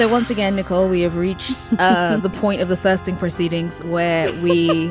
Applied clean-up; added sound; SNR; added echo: none; Organ; 16 dB; none.